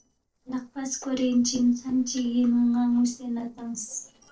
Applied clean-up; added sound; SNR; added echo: neural separator model SepFormer DNS4.